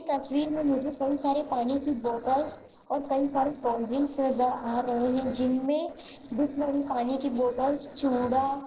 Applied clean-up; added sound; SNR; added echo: neural separator model SepFormer DNS4.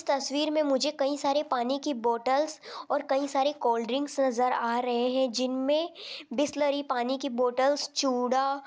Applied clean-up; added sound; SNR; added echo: none; none; none; none.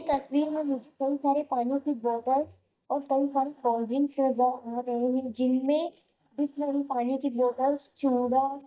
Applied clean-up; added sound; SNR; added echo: neural mask model DeepFilterNet 3.